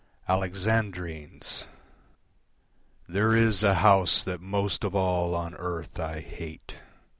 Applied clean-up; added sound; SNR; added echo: none; Tearing; 13 dB; none.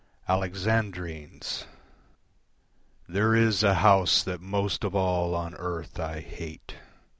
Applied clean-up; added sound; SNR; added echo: none; none; none; none.